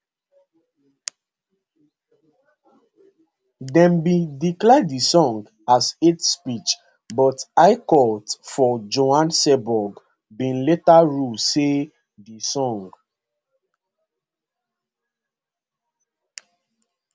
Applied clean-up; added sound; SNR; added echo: none; none; none; none.